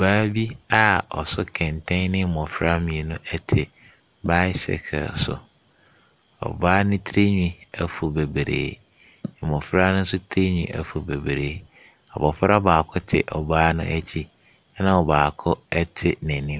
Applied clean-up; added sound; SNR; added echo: none; none; none; none.